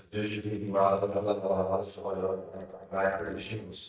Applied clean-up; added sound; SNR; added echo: neural mask model DeepFilterNet 3.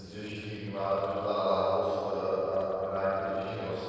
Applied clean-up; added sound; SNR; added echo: neural separator model SepFormer DNS4.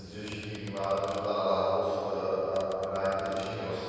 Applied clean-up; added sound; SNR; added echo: none; Typewriter; 19 dB; reverberation time 2.2 s.